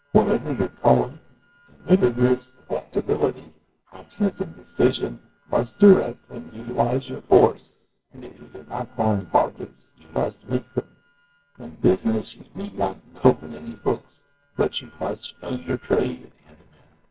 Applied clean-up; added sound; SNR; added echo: neural separator model SepFormer WHAMR!.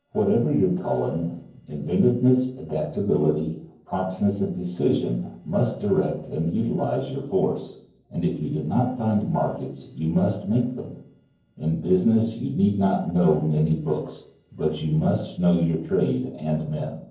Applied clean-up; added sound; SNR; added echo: neural separator model SepFormer DNS4.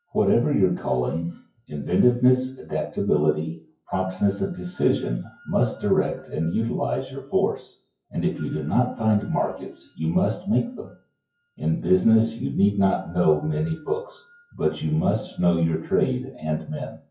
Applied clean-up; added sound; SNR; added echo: classical method WPE with log-MMSE.